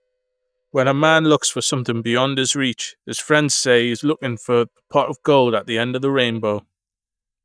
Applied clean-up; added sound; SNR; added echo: neural mask model DeepFilterNet 3.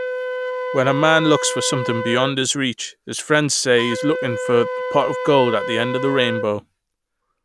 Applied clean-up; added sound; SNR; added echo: none; Wind instrument, woodwind instrument; 6 dB; none.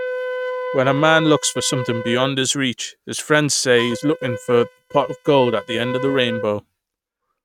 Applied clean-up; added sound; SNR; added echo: neural mask model RNNoise.